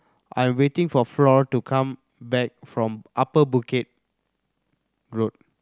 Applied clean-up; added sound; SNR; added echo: none; none; none; none.